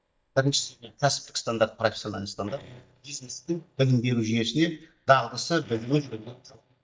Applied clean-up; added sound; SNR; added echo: neural mask model DeepFilterNet 3.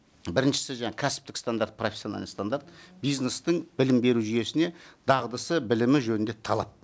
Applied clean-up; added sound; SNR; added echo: none; none; none; none.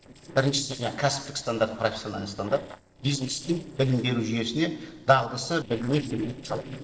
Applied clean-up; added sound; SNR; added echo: neural separator model SepFormer DNS4.